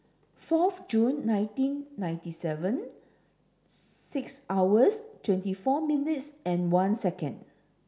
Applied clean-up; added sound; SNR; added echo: none; none; none; none.